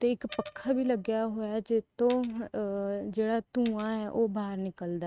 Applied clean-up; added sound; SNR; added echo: neural mask model RNNoise.